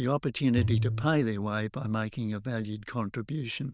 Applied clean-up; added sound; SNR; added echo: neural diffusion model UNIVERSE++.